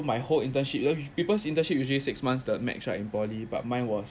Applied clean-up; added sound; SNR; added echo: none; none; none; none.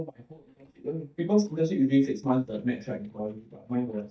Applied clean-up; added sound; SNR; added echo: neural mask model DeepFilterNet 3.